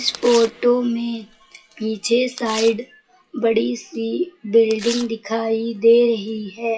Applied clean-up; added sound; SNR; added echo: classical method WPE with log-MMSE.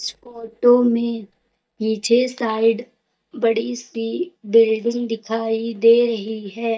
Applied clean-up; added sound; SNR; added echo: neural mask model DeepFilterNet 3.